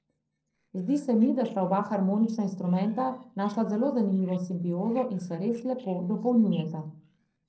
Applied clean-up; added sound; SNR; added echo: neural separator model SepFormer DNS4.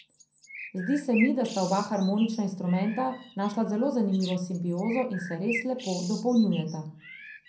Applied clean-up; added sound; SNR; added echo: none; Bird; 14 dB; reverberation time 0.6 s.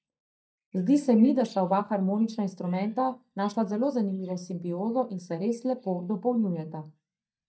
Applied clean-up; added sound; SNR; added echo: neural mask model DeepFilterNet 3.